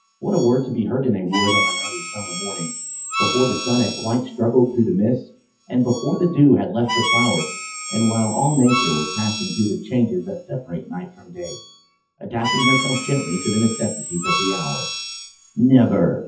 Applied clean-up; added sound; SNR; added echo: classical method WPE with log-MMSE.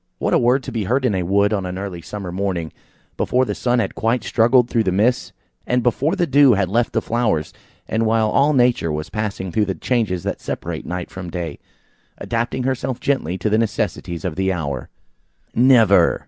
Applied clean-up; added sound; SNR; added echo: none; none; none; none.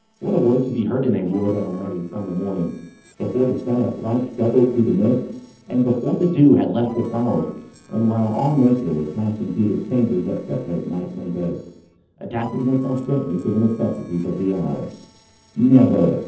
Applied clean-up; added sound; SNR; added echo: neural separator model SepFormer DNS4.